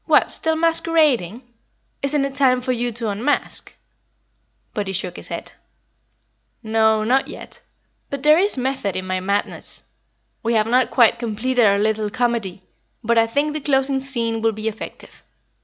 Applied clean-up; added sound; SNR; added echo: none; none; none; none.